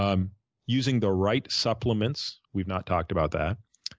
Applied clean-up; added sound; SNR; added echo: none; none; none; none.